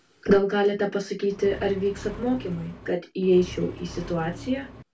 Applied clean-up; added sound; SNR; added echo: none; Accelerating, revving, vroom; 14 dB; reverberation time 0.1 s.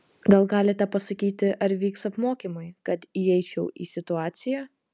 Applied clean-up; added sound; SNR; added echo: none; none; none; none.